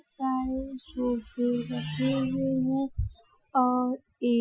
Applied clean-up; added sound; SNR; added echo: classical method Wiener filter.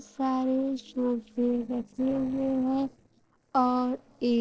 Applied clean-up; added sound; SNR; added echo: neural separator model SepFormer DNS4.